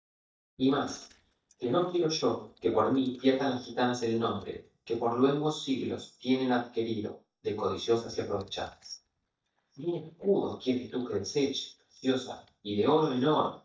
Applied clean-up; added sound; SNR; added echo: neural mask model DeepFilterNet 3.